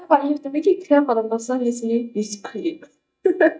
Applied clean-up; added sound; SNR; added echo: neural mask model DeepFilterNet 3.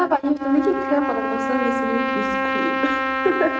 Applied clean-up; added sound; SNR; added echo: neural mask model RNNoise.